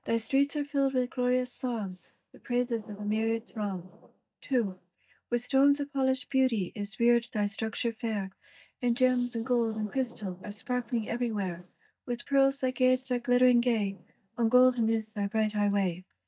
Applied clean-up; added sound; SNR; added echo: neural mask model DeepFilterNet 3.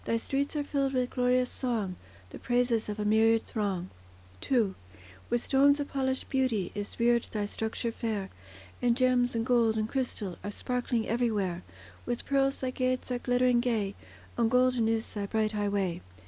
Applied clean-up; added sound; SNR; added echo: none; none; none; none.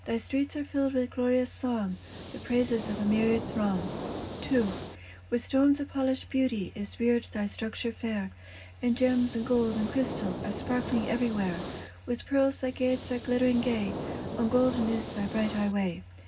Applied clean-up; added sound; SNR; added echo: none; Hiss; 8 dB; reverberation time 0.4 s.